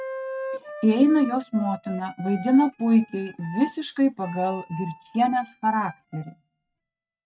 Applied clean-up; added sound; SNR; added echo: neural mask model RNNoise.